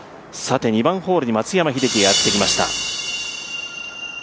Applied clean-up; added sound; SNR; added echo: none; Car passing by; 19 dB; none.